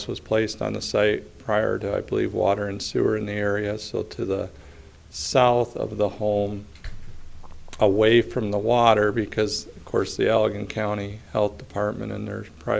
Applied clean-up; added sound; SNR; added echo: none; none; none; none.